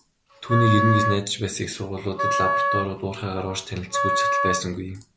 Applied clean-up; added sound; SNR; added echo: none; Wind instrument, woodwind instrument; 0 dB; none.